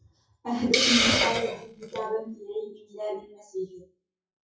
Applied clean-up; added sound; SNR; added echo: classical method WPE with log-MMSE.